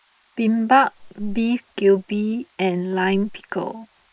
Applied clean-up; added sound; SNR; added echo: neural mask model Resemble Enhance denoiser.